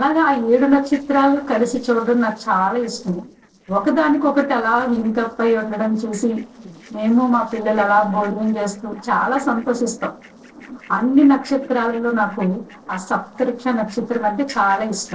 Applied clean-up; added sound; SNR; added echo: neural separator model SepFormer DNS4.